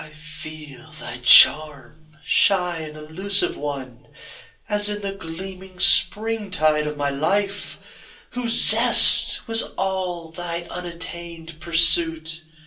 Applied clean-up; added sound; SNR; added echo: none; none; none; reverberation time 0.3 s.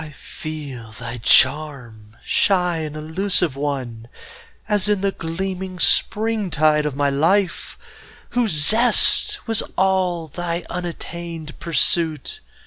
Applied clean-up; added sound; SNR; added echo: none; none; none; none.